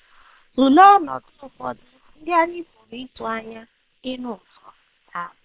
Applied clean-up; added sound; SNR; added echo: neural separator model SepFormer WHAM!.